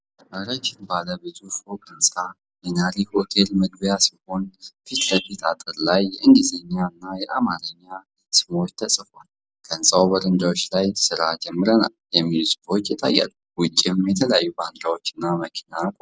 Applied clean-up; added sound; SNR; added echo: none; none; none; none.